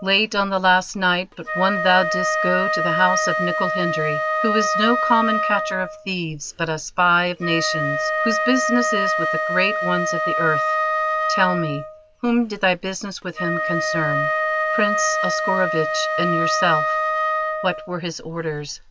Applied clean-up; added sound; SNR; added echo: none; Wind instrument, woodwind instrument; 0 dB; none.